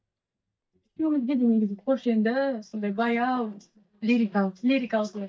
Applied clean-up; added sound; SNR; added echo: neural mask model DeepFilterNet 3.